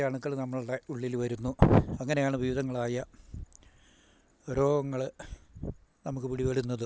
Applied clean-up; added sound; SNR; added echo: none; none; none; none.